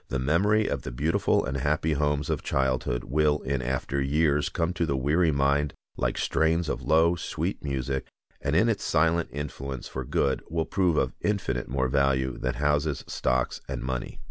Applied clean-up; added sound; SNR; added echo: none; none; none; none.